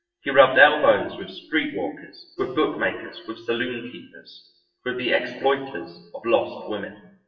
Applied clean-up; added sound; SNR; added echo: classical method WPE with log-MMSE.